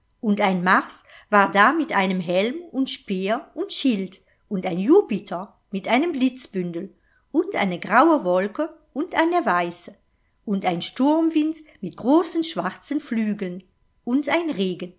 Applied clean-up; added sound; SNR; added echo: none; none; none; none.